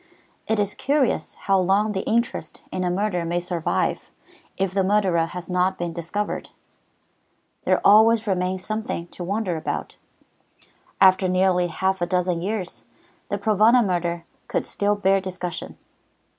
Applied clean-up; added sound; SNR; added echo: none; none; none; none.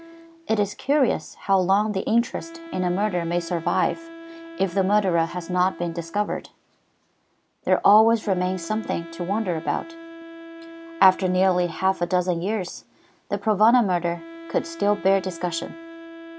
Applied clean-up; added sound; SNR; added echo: none; Wind instrument, woodwind instrument; 17 dB; none.